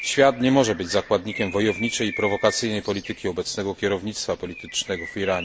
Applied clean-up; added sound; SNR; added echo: none; Bird; 14 dB; none.